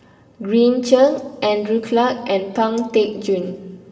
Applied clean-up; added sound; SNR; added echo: none; none; none; reverberation time 2.9 s.